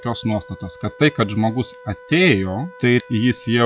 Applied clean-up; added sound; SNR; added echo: classical method log-MMSE.